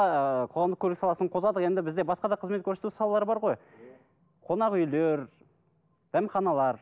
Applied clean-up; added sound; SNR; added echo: none; none; none; none.